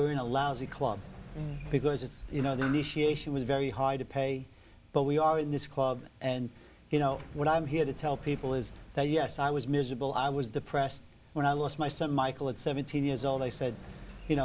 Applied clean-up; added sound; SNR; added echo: none; Sliding door; 18 dB; none.